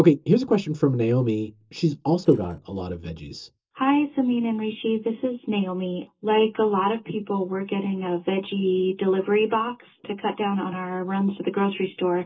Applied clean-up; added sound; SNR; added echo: neural separator model SepFormer DNS4.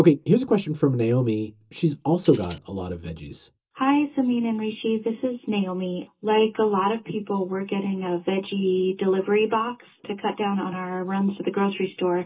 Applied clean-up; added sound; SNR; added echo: none; Tambourine; 3 dB; reverberation time 0.2 s.